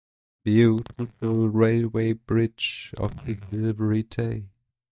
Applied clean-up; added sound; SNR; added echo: neural mask model DeepFilterNet 3.